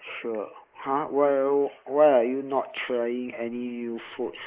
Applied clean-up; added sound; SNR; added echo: neural mask model Resemble Enhance denoiser.